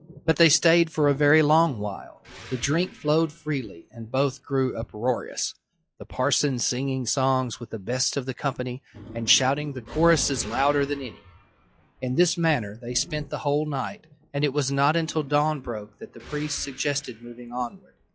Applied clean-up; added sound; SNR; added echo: classical method log-MMSE.